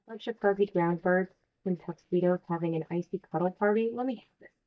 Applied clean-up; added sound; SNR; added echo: neural mask model DeepFilterNet 3.